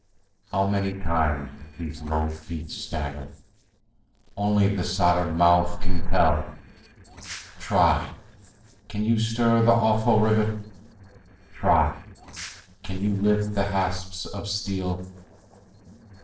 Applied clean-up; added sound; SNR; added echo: neural separator model SepFormer DNS4.